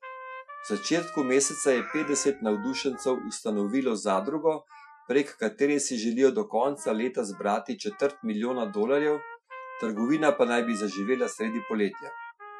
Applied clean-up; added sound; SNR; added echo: classical method Wiener filter.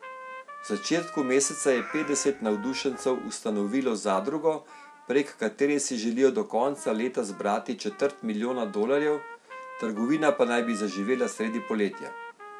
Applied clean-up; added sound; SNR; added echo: none; Meow + Trumpet; 15 dB; none.